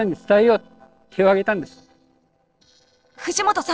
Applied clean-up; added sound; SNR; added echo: neural separator model SepFormer DNS4.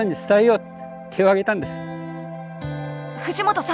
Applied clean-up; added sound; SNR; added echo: none; none; none; none.